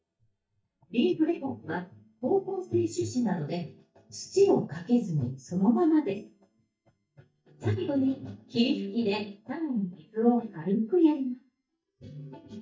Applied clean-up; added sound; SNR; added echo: neural mask model DeepFilterNet 3.